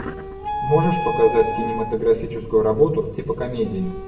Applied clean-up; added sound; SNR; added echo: none; Wind instrument, woodwind instrument; 8 dB; reverberation time 0.7 s.